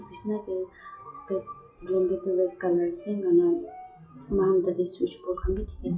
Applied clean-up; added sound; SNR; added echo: classical method WPE with log-MMSE.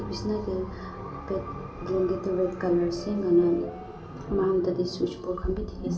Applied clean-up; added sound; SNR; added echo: none; Brass instrument; 20 dB; reverberation time 2.4 s.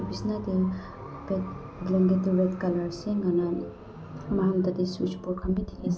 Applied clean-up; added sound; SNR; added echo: none; none; none; none.